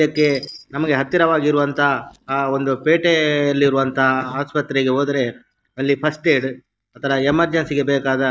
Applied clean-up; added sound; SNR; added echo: neural mask model DeepFilterNet 3.